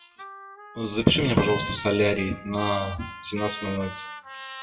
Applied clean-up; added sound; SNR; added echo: classical method WPE with log-MMSE.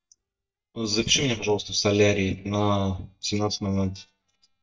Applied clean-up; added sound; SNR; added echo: neural mask model DeepFilterNet 3.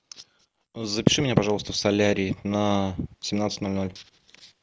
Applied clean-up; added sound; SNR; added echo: none; none; none; none.